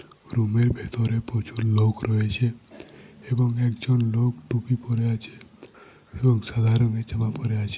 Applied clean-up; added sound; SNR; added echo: none; none; none; none.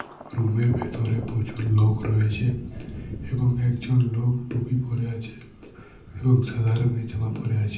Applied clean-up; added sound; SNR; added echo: none; Thunder; 15 dB; reverberation time 0.6 s.